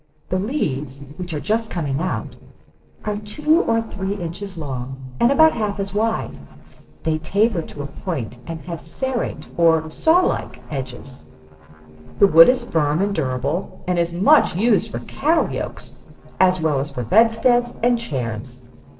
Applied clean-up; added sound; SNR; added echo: neural separator model SepFormer DNS4.